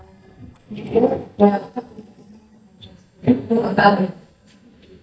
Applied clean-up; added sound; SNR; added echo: neural mask model DeepFilterNet 3.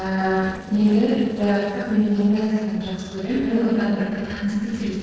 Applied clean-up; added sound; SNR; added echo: neural separator model SepFormer DNS4.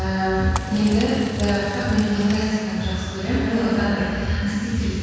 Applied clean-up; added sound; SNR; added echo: none; Fire; 14 dB; reverberation time 2.2 s.